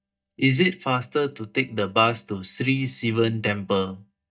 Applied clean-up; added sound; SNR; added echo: neural mask model DeepFilterNet 3.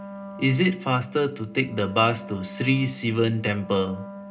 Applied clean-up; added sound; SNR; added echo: none; Wind instrument, woodwind instrument; 15 dB; reverberation time 0.2 s.